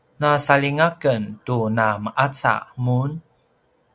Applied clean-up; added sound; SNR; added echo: none; none; none; none.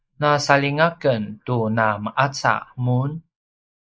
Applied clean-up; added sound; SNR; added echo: neural mask model Resemble Enhance denoiser.